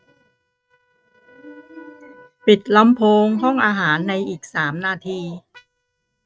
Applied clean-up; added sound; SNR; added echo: neural mask model RNNoise.